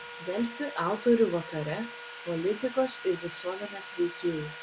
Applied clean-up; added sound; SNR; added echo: none; Sawing; 12 dB; none.